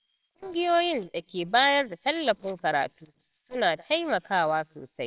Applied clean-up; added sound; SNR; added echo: neural separator model SepFormer WHAMR!.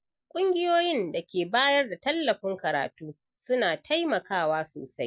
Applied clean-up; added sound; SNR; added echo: none; none; none; none.